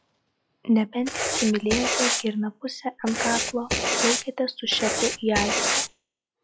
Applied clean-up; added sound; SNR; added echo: classical method log-MMSE.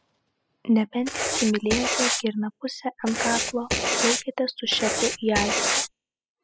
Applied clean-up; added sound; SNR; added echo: classical method spectral subtraction.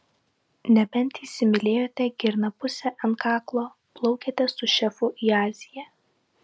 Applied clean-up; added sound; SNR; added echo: none; none; none; none.